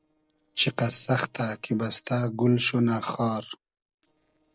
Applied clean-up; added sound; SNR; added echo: neural separator model SepFormer DNS4.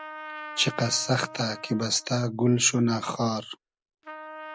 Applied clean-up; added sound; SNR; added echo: none; Trumpet; 16 dB; none.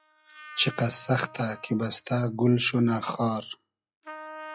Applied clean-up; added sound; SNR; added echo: classical method log-MMSE.